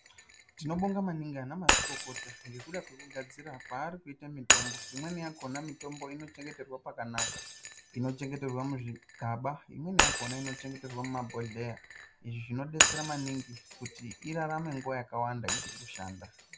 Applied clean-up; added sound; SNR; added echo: none; Shatter; -3 dB; none.